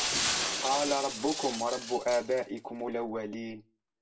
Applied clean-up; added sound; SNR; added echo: none; Shatter; 3 dB; reverberation time 0.2 s.